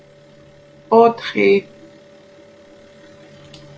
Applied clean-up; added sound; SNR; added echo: none; none; none; none.